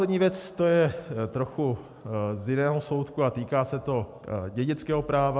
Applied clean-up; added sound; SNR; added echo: none; none; none; none.